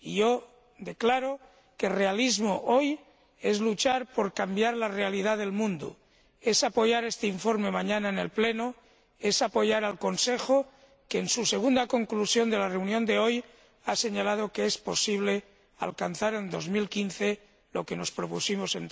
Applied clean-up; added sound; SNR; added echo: none; none; none; none.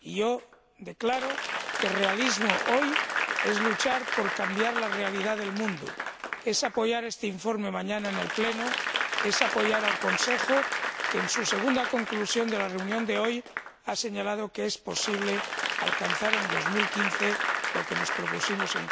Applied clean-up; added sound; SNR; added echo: none; Applause / Crowd; 1 dB; none.